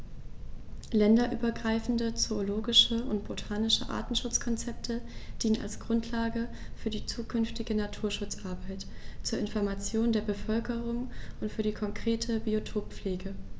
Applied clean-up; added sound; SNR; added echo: none; none; none; none.